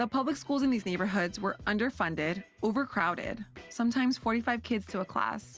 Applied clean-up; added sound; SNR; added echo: none; none; none; none.